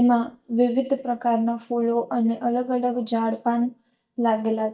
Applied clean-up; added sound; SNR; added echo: neural mask model DeepFilterNet 3.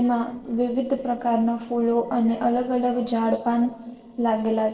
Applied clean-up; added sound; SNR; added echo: neural separator model SepFormer DNS4.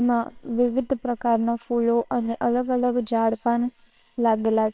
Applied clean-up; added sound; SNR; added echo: neural separator model SepFormer WHAMR!.